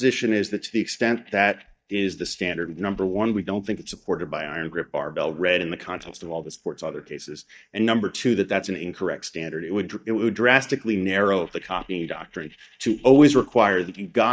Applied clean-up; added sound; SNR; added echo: neural mask model DeepFilterNet 3.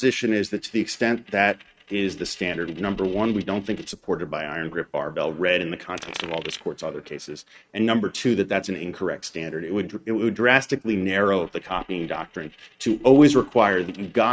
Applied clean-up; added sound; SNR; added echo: neural mask model RNNoise.